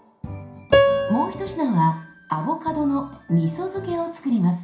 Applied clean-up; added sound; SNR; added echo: none; Piano; 1 dB; reverberation time 0.5 s.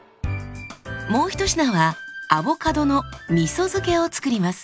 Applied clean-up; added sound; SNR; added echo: none; none; none; none.